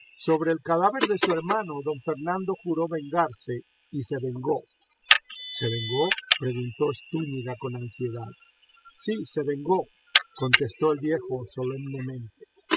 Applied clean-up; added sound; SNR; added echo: classical method spectral subtraction.